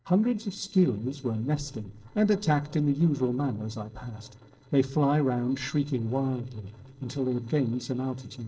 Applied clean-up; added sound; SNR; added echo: neural separator model SepFormer DNS4.